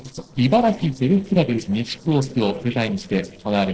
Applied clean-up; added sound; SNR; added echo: neural separator model SepFormer DNS4.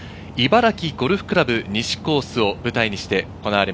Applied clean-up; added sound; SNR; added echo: none; none; none; none.